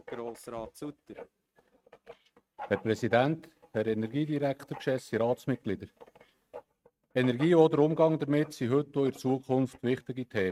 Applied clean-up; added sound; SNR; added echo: neural mask model RNNoise.